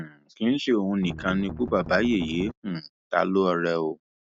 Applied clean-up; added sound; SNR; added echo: none; Strum; 12 dB; none.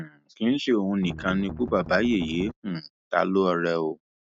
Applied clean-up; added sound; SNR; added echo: neural mask model RNNoise.